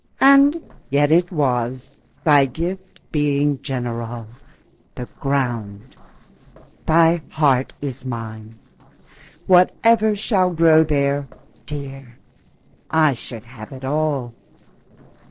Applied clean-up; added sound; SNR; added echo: neural separator model SepFormer DNS4.